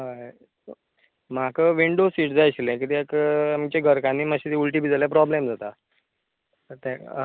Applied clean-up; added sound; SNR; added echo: none; none; none; none.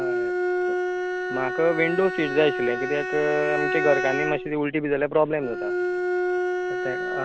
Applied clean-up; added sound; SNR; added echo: none; Bowed string instrument; 1 dB; none.